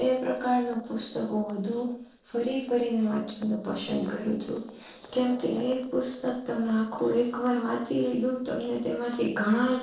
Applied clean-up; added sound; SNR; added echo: neural separator model SepFormer DNS4.